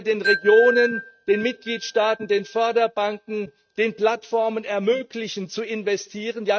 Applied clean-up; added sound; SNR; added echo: neural mask model RNNoise.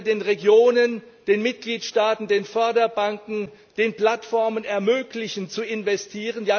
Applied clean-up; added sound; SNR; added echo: none; none; none; none.